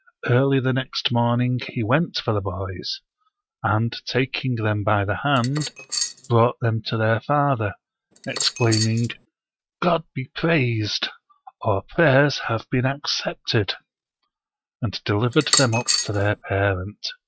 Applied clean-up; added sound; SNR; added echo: neural mask model RNNoise.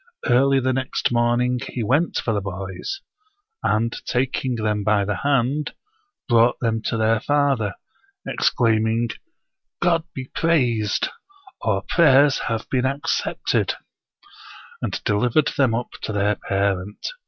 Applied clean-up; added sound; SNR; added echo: none; none; none; none.